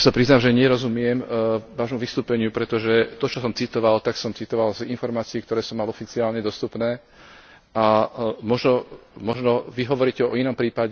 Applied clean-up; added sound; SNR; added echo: none; none; none; none.